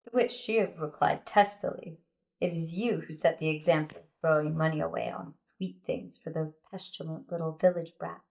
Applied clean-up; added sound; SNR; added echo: neural mask model DeepFilterNet 3.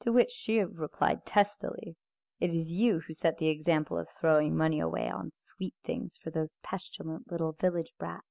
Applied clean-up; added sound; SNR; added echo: none; none; none; none.